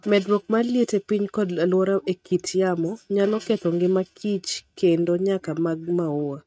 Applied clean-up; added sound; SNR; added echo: neural mask model RNNoise.